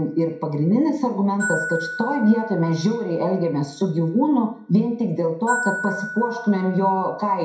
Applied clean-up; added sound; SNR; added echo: none; Glockenspiel; 12 dB; reverberation time 0.4 s.